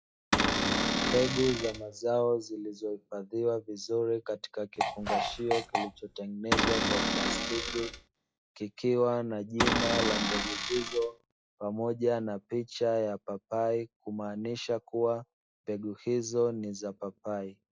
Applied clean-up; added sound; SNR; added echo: classical method log-MMSE.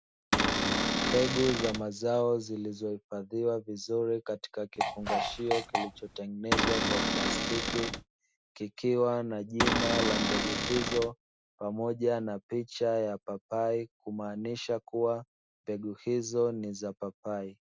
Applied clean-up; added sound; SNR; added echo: none; Cupboard open or close / Door + Fart; -2 dB; none.